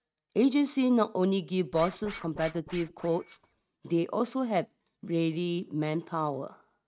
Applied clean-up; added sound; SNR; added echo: neural mask model RNNoise.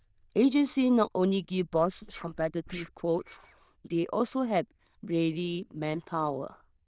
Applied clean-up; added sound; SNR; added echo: neural diffusion model UNIVERSE++.